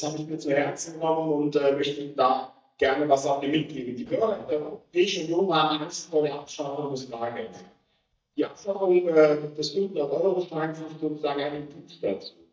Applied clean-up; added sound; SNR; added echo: neural mask model DeepFilterNet 3.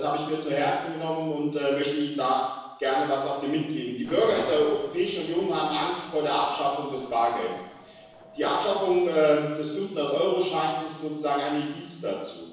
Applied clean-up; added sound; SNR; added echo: neural separator model SepFormer DNS4.